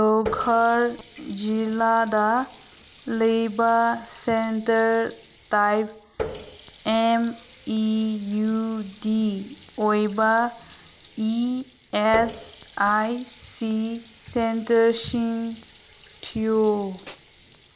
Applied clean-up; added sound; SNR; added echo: none; Water tap, faucet + Tools; 16 dB; none.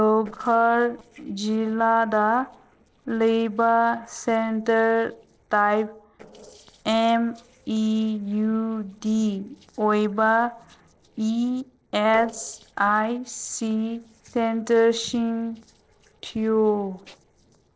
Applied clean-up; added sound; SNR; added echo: neural separator model SepFormer DNS4.